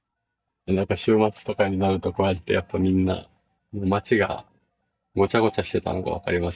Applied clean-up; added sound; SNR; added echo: neural mask model DeepFilterNet 3.